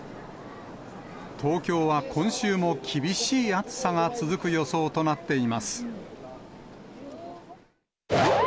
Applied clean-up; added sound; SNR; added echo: none; none; none; none.